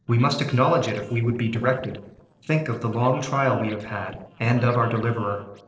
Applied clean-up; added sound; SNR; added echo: neural separator model SepFormer DNS4.